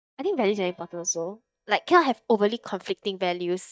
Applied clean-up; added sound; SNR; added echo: neural mask model DeepFilterNet 3.